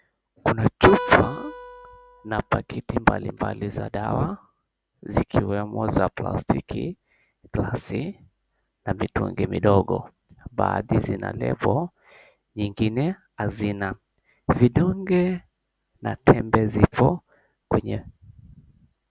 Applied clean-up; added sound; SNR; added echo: none; Acoustic guitar; 9 dB; none.